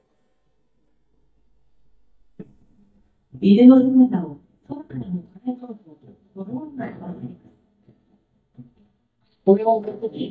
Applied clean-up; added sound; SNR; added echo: neural mask model DeepFilterNet 3.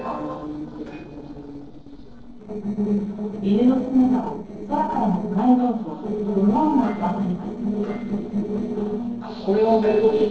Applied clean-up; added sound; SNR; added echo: neural separator model SepFormer DNS4.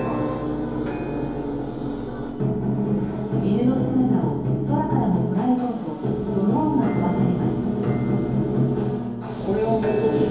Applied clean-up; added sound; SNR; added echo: none; Musical instrument; 8 dB; reverberation time 2.2 s.